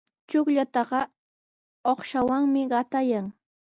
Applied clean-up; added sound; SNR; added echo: none; none; none; none.